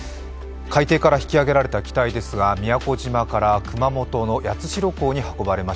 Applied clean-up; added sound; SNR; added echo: none; none; none; none.